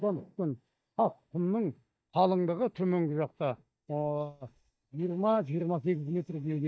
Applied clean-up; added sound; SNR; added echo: neural mask model DeepFilterNet 3.